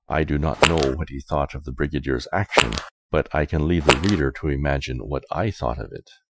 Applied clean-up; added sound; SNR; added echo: classical method Wiener filter.